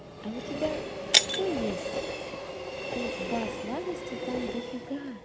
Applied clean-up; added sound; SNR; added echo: none; Train + Shatter; -4 dB; none.